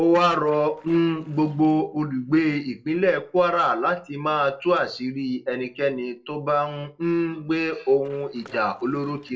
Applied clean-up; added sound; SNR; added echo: neural separator model SepFormer DNS4.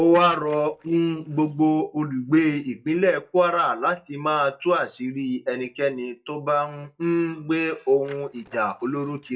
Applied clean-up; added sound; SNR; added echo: neural mask model DeepFilterNet 3.